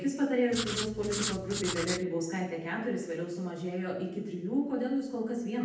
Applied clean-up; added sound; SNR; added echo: none; Writing; 4 dB; reverberation time 0.8 s.